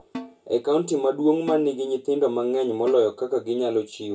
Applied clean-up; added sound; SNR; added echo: none; Snare drum; 18 dB; reverberation time 0.2 s.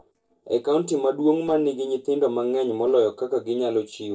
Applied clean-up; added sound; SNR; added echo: neural separator model SepFormer DNS4.